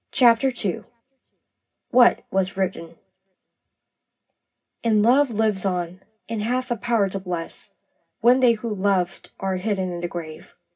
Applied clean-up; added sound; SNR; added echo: none; none; none; reverberation time 0.4 s.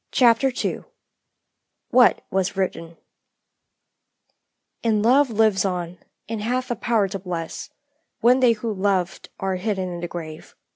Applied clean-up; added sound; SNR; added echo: none; none; none; none.